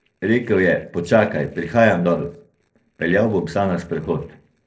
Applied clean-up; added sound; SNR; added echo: neural separator model SepFormer DNS4.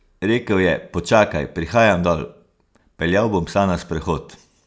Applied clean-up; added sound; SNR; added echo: none; none; none; none.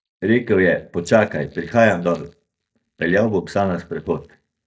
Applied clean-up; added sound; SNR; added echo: neural mask model DeepFilterNet 3.